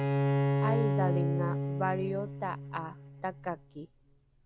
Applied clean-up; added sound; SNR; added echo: none; Bowed string instrument; -5 dB; none.